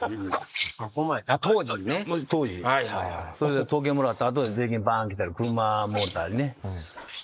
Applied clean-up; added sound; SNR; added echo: neural mask model Resemble Enhance denoiser.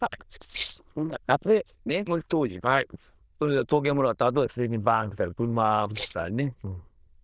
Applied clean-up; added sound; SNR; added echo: neural diffusion model UNIVERSE++.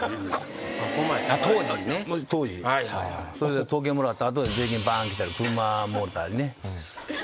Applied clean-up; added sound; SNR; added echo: none; none; none; none.